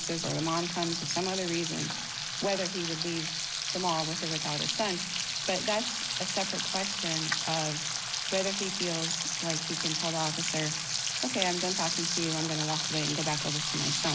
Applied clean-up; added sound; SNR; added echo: none; Frying (food); -1 dB; none.